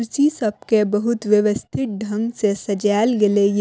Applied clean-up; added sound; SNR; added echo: none; none; none; none.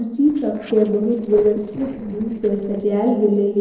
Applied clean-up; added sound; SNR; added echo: neural separator model SepFormer DNS4.